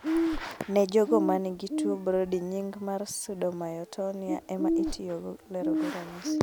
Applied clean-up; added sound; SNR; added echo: none; Bird; 2 dB; none.